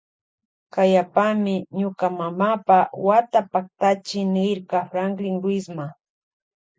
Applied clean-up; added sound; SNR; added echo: none; none; none; none.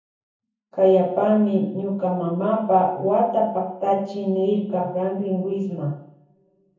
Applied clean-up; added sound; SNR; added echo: none; none; none; reverberation time 0.7 s.